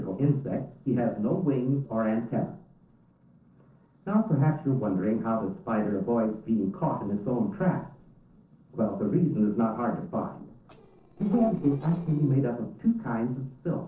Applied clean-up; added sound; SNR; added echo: neural separator model SepFormer DNS4.